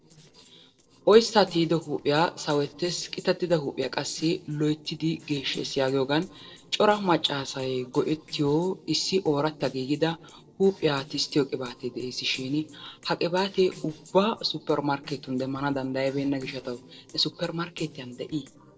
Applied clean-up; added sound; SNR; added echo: neural separator model SepFormer DNS4.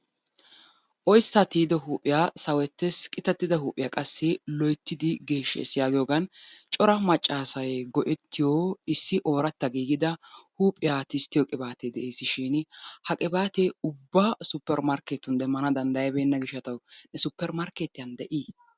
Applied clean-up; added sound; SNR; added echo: none; none; none; none.